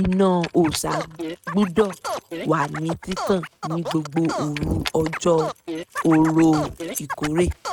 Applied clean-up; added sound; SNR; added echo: neural mask model RNNoise.